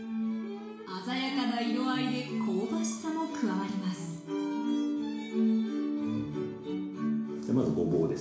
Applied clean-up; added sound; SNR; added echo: none; none; none; reverberation time 0.7 s.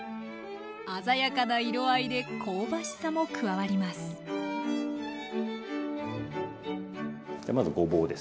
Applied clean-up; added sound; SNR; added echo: none; none; none; none.